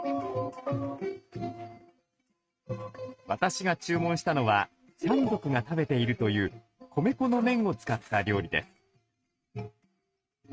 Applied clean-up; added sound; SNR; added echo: neural mask model RNNoise.